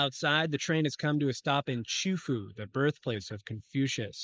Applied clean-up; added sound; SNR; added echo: neural mask model Resemble Enhance denoiser.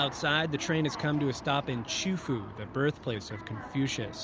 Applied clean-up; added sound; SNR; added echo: none; none; none; none.